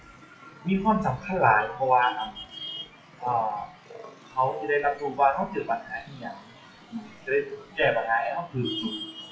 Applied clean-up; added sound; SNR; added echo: classical method WPE with log-MMSE.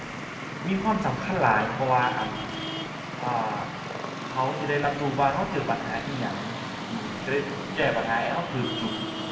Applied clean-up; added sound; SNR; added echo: none; Traffic noise, roadway noise; 6 dB; reverberation time 1.1 s.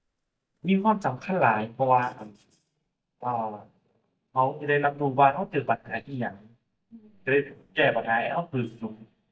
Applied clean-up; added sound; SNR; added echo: neural mask model DeepFilterNet 3.